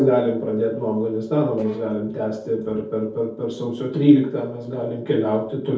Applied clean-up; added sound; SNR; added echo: neural separator model SepFormer DNS4.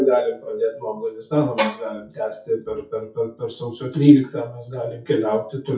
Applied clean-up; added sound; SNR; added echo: classical method WPE with log-MMSE.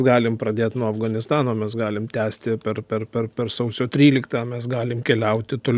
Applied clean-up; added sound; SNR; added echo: none; none; none; none.